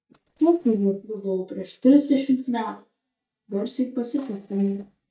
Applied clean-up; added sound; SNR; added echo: neural mask model DeepFilterNet 3.